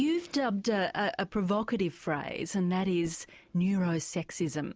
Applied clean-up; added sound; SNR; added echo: none; none; none; none.